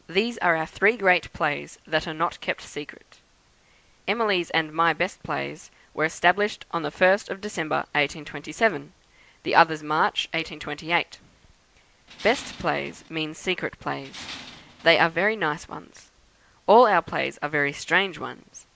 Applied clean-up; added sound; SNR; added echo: none; Tools; 16 dB; none.